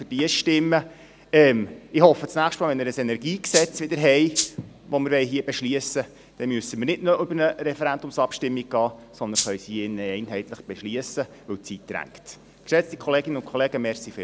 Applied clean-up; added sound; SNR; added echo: none; Rattle (instrument); 3 dB; none.